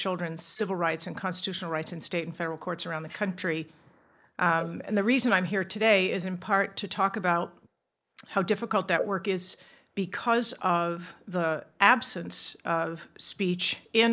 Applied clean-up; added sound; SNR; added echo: neural mask model Resemble Enhance denoiser.